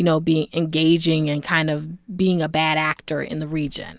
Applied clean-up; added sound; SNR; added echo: none; none; none; none.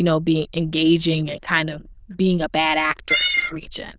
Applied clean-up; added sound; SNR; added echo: neural diffusion model UNIVERSE++.